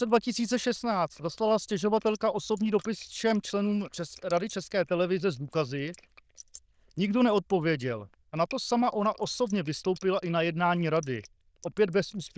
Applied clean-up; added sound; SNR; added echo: neural diffusion model UNIVERSE++.